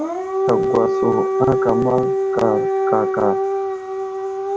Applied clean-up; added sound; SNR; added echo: none; Siren / Dog; -3 dB; none.